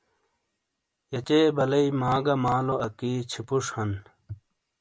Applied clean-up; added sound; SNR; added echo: none; none; none; none.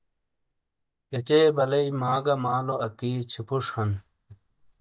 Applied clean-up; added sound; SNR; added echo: neural mask model DeepFilterNet 3.